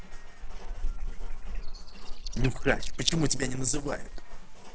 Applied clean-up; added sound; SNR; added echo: neural separator model SepFormer DNS4.